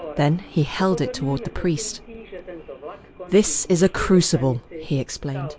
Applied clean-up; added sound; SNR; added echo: none; Subway, metro, underground; 14 dB; none.